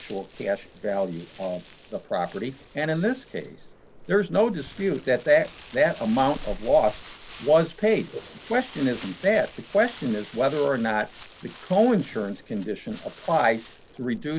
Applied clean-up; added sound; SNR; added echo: none; Crumpling, crinkling; 17 dB; none.